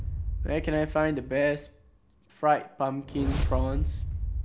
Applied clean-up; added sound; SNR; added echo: none; Whoosh, swoosh, swish; 2 dB; none.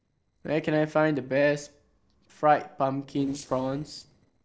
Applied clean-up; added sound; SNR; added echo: neural separator model SepFormer DNS4.